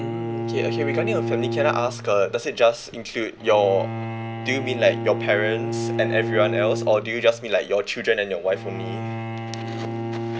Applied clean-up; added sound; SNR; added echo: none; Bowed string instrument; 5 dB; none.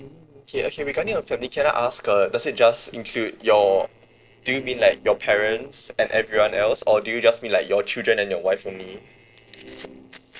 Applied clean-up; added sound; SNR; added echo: neural separator model SepFormer DNS4.